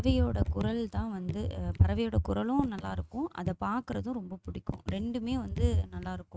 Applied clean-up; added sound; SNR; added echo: neural mask model RNNoise.